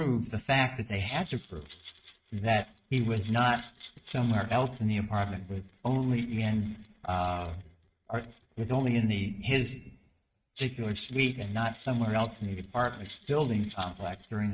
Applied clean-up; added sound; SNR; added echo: neural mask model RNNoise.